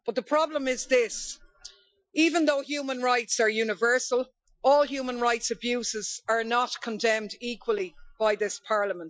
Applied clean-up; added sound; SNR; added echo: classical method Wiener filter.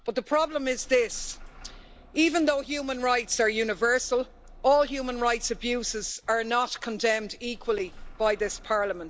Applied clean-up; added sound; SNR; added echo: none; Engine starting / Bus; 19 dB; none.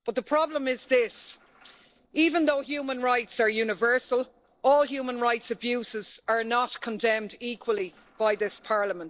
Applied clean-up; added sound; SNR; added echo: neural separator model SepFormer DNS4.